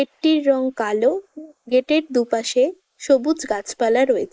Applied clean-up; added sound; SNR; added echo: neural mask model Resemble Enhance denoiser.